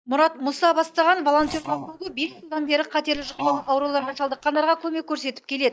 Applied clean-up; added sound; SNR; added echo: neural mask model DeepFilterNet 3.